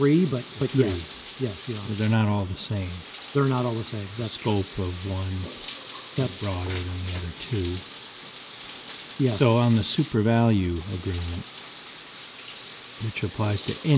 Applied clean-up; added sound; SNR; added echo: none; Bathtub (filling or washing); 15 dB; none.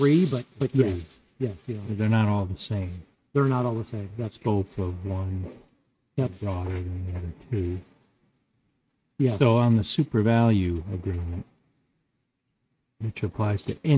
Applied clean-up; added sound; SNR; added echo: neural mask model RNNoise.